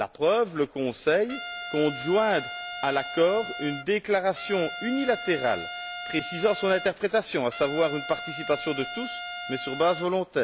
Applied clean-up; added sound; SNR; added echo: none; Trumpet; 9 dB; none.